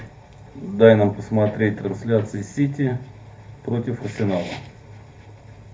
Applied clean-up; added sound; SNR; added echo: none; none; none; reverberation time 0.3 s.